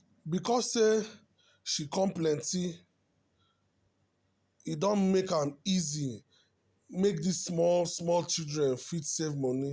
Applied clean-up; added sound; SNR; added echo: none; none; none; none.